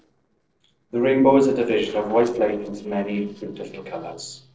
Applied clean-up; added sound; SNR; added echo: neural separator model SepFormer DNS4.